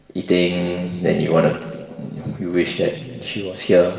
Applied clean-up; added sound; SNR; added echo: none; none; none; reverberation time 2.2 s.